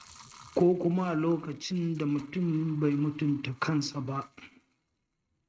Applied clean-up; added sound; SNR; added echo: neural mask model RNNoise.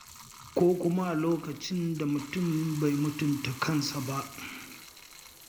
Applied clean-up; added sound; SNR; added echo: none; Bathtub (filling or washing); 17 dB; none.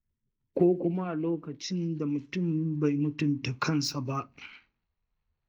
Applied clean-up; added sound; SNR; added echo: neural mask model DeepFilterNet 3.